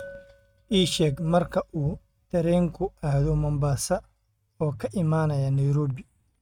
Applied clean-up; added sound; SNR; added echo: neural mask model RNNoise.